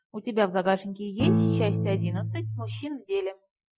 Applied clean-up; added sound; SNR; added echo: classical method Wiener filter.